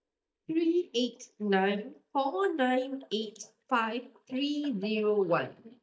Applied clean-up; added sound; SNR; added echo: neural mask model DeepFilterNet 3.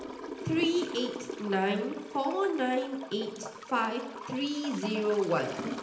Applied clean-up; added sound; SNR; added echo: none; Toilet flush / Gurgling; 10 dB; reverberation time 0.8 s.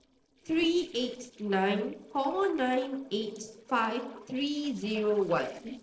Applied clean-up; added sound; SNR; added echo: neural separator model SepFormer DNS4.